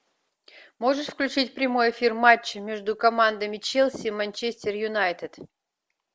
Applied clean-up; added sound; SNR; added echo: none; none; none; none.